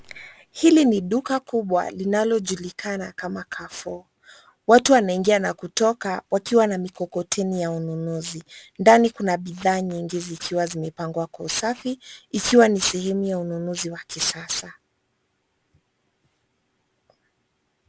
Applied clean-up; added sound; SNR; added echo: none; none; none; none.